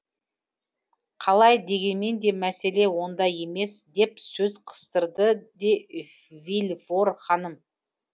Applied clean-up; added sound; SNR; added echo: none; none; none; none.